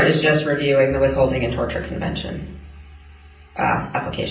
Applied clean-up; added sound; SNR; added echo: none; Bowed string instrument; 15 dB; reverberation time 0.6 s.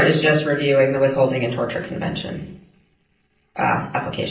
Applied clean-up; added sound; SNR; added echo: neural separator model SepFormer DNS4.